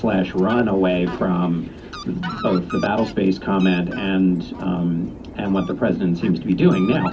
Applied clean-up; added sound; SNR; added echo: none; Fowl; 15 dB; reverberation time 0.4 s.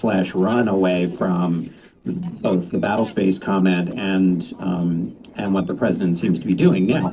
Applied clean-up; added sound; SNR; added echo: neural separator model SepFormer DNS4.